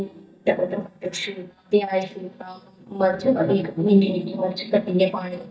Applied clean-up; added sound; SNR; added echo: neural mask model DeepFilterNet 3.